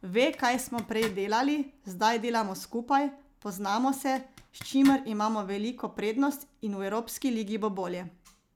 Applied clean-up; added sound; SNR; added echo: none; Zipper (clothing); 16 dB; none.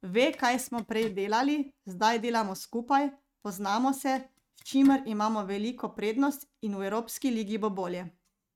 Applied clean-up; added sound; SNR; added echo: neural mask model RNNoise.